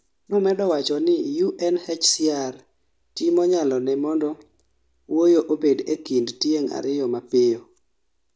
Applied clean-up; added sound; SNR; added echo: none; none; none; none.